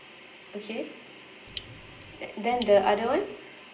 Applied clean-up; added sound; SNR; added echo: none; Raindrop; 15 dB; reverberation time 0.5 s.